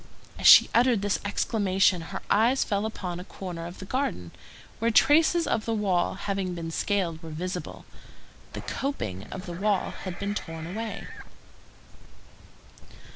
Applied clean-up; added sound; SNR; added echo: none; Livestock, farm animals, working animals; 15 dB; none.